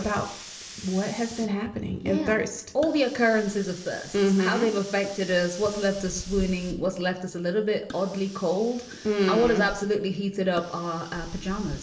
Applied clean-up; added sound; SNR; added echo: none; Hiss; 16 dB; reverberation time 1.3 s.